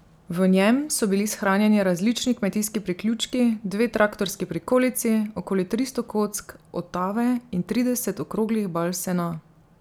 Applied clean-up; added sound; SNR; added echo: none; none; none; none.